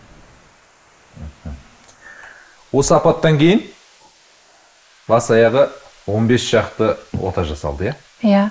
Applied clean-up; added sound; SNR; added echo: neural mask model Resemble Enhance denoiser.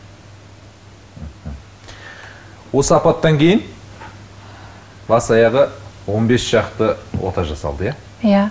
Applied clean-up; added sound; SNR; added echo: none; none; none; none.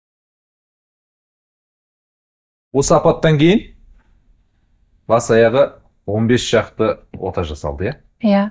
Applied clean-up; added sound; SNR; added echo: neural mask model DeepFilterNet 3.